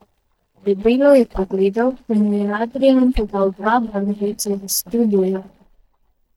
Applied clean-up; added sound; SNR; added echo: neural mask model DeepFilterNet 3.